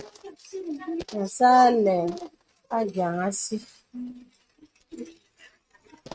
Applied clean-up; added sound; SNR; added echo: neural mask model RNNoise.